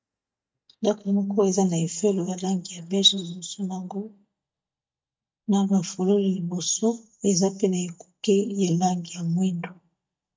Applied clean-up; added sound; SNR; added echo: neural mask model DeepFilterNet 3.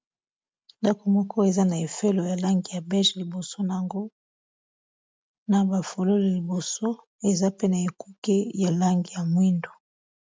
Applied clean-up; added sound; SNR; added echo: none; none; none; none.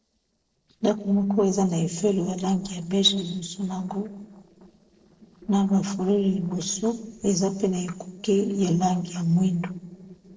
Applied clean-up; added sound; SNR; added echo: neural separator model SepFormer DNS4.